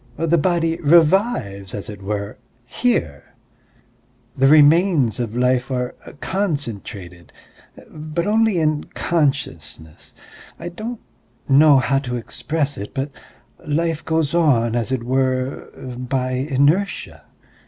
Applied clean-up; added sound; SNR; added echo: none; none; none; none.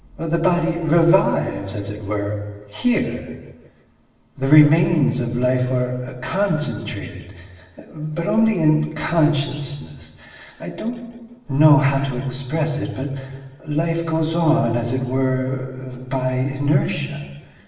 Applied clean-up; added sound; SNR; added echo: none; none; none; reverberation time 1.3 s.